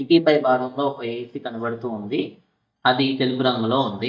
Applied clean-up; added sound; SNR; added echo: neural mask model DeepFilterNet 3.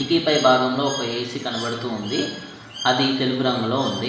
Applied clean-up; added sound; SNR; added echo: none; Bird; 14 dB; reverberation time 0.9 s.